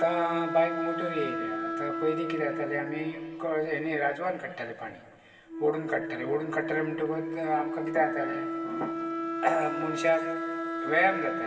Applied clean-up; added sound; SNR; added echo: none; Wind instrument, woodwind instrument; 4 dB; reverberation time 2.2 s.